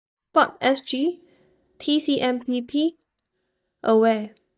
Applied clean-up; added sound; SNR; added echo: neural mask model DeepFilterNet 3.